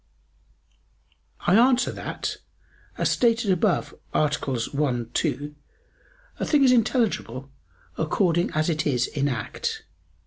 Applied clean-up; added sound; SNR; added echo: none; none; none; none.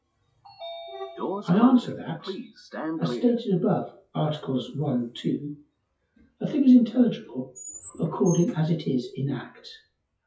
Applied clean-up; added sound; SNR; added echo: classical method WPE with log-MMSE.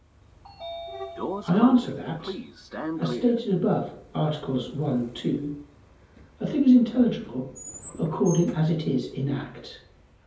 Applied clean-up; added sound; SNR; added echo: none; Sliding door / Train; 13 dB; reverberation time 0.5 s.